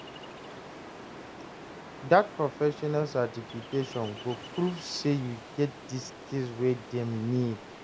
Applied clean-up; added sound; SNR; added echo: none; Ocean; 13 dB; none.